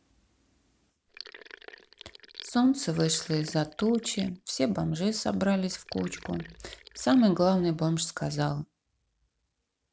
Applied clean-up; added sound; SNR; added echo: none; Sink (filling or washing); 19 dB; none.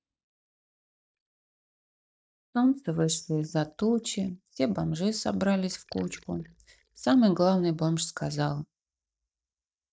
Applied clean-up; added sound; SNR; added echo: neural mask model DeepFilterNet 3.